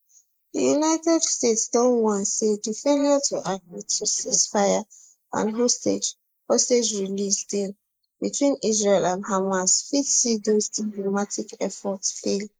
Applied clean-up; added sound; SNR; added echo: neural mask model Resemble Enhance denoiser.